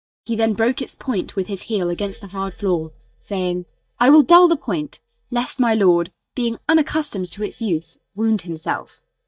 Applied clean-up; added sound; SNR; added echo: neural mask model DeepFilterNet 3.